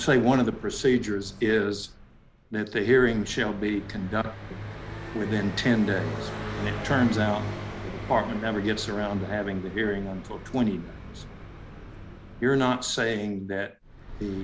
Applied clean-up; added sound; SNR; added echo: none; Car passing by; 10 dB; none.